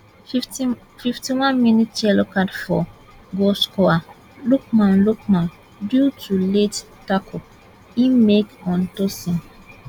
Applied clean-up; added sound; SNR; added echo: none; none; none; none.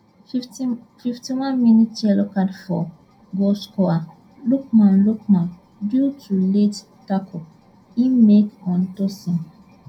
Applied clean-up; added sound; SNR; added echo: none; none; none; reverberation time 0.2 s.